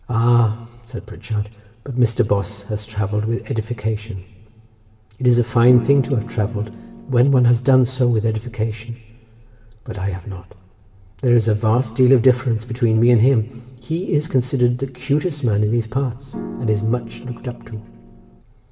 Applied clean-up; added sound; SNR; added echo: none; Piano; 13 dB; reverberation time 2.4 s.